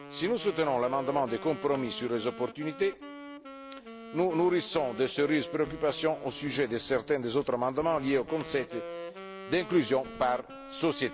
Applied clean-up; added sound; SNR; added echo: none; Wind instrument, woodwind instrument; 14 dB; none.